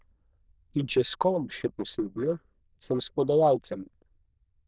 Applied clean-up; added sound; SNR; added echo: neural diffusion model UNIVERSE++.